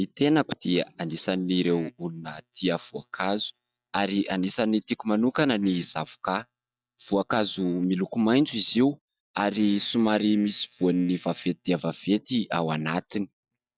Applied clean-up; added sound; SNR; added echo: neural mask model DeepFilterNet 3.